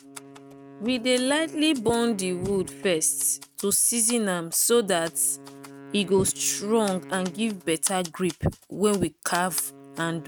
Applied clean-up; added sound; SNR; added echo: neural mask model RNNoise.